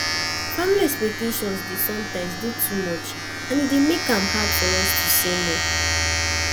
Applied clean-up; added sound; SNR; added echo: none; Domestic sounds, home sounds; 0 dB; none.